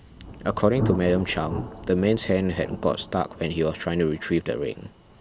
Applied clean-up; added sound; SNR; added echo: none; Thunder; 10 dB; none.